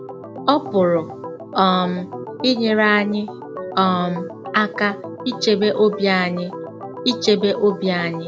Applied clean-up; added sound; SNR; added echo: none; Organ; 12 dB; none.